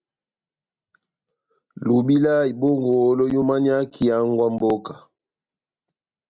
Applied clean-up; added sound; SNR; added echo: none; none; none; none.